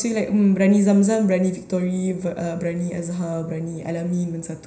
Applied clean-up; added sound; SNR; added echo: none; none; none; reverberation time 0.5 s.